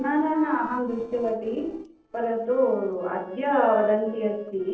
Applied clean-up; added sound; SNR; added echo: neural separator model SepFormer DNS4.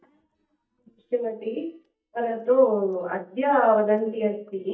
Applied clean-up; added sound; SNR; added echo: neural mask model DeepFilterNet 3.